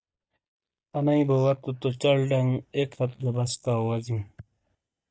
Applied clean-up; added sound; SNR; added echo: neural mask model DeepFilterNet 3.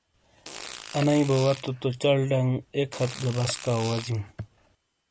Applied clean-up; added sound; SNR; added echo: none; Fart; 14 dB; none.